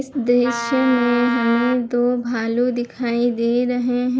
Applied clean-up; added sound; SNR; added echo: none; Wind instrument, woodwind instrument; 8 dB; none.